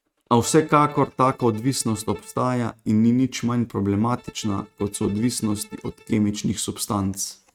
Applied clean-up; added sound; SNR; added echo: neural mask model RNNoise.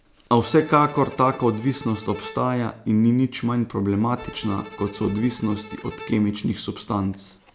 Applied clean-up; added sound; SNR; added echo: none; Bowed string instrument; 20 dB; none.